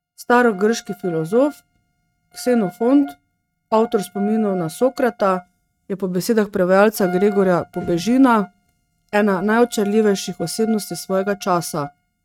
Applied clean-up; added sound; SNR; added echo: neural mask model RNNoise.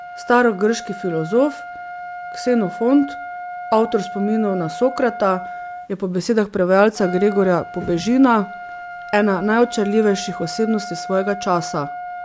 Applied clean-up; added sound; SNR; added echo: none; Trumpet; 12 dB; none.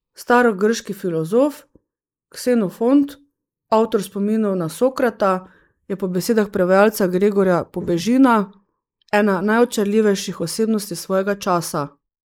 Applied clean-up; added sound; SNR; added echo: neural mask model Resemble Enhance denoiser.